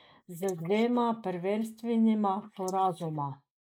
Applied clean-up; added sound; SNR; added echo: neural mask model Resemble Enhance denoiser.